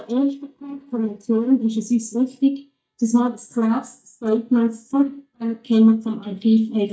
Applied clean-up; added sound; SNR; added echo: neural mask model DeepFilterNet 3.